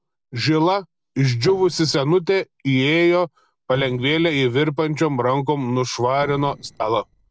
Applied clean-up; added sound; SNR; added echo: neural separator model SepFormer DNS4.